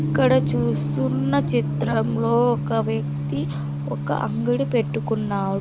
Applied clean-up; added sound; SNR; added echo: none; Gong; 2 dB; none.